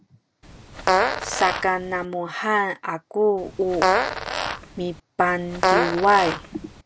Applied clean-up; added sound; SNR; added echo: none; Fart; 0 dB; none.